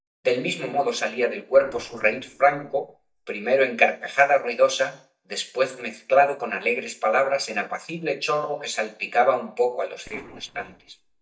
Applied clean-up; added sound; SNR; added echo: neural mask model DeepFilterNet 3.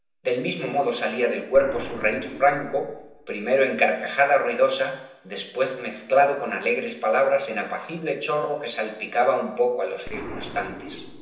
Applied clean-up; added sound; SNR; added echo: none; Explosion; 18 dB; reverberation time 0.9 s.